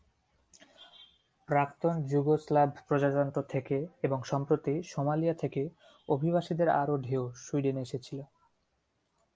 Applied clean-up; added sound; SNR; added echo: none; none; none; none.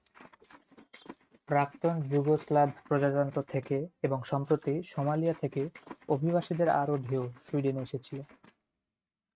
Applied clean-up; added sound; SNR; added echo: neural mask model RNNoise.